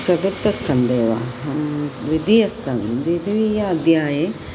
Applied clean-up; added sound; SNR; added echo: none; none; none; none.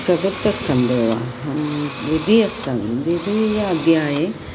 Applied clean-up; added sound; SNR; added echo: none; Engine / Drill; 16 dB; none.